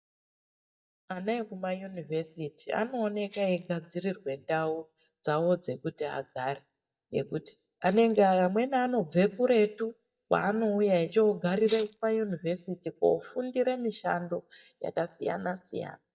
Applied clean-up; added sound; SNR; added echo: neural mask model DeepFilterNet 3.